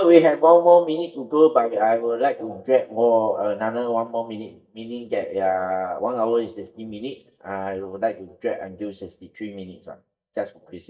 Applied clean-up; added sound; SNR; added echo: neural mask model DeepFilterNet 3.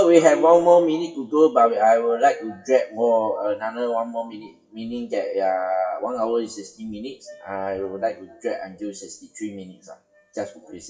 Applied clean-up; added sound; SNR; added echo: classical method WPE with log-MMSE.